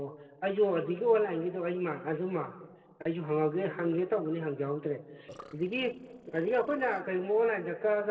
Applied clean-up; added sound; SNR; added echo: neural separator model SepFormer DNS4.